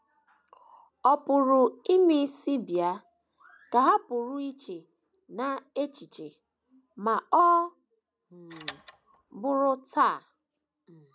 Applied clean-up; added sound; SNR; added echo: none; Tools; 11 dB; none.